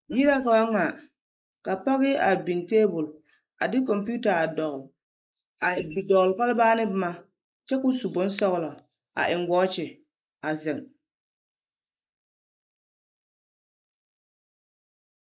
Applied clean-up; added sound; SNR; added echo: neural mask model Resemble Enhance denoiser.